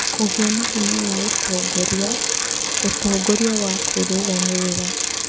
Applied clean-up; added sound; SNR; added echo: none; Bicycle; -1 dB; none.